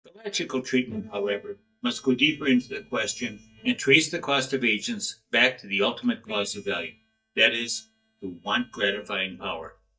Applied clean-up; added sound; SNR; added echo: neural mask model DeepFilterNet 3.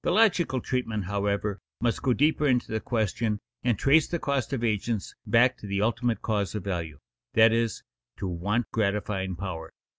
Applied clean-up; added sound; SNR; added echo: none; none; none; none.